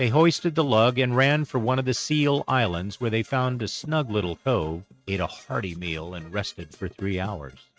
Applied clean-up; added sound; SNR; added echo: neural mask model RNNoise.